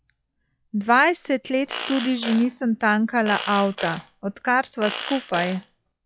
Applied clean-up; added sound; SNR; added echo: classical method log-MMSE.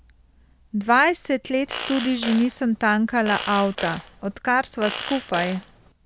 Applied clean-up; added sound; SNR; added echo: none; Fart; 11 dB; none.